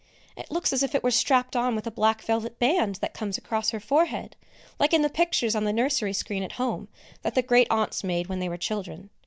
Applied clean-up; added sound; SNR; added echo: none; none; none; none.